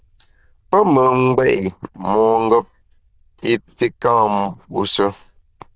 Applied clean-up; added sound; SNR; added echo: neural diffusion model UNIVERSE++.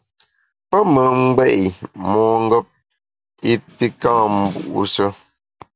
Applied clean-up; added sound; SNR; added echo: none; Snare drum; 19 dB; none.